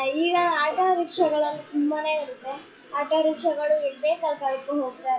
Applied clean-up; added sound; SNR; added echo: classical method WPE with log-MMSE.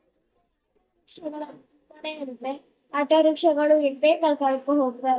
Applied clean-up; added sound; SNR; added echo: neural mask model DeepFilterNet 3.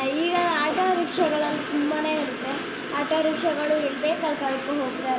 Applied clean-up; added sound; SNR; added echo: none; Train; 6 dB; reverberation time 2.3 s.